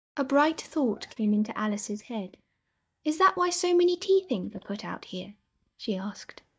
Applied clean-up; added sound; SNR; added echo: neural mask model DeepFilterNet 3.